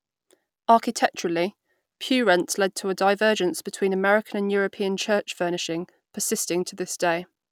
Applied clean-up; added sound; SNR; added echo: none; none; none; none.